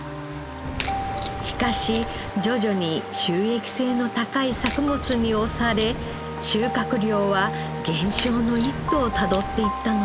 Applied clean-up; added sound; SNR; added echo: none; Crack; 6 dB; none.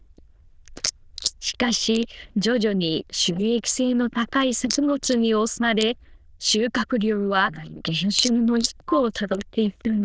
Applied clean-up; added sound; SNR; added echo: neural diffusion model UNIVERSE++.